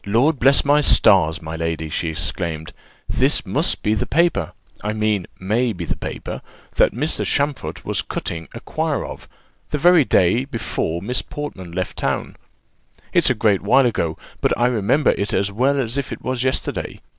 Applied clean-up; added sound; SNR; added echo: none; none; none; none.